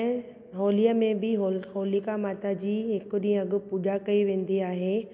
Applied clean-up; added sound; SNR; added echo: none; none; none; none.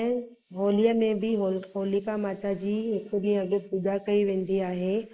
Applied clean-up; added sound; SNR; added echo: neural mask model Resemble Enhance denoiser.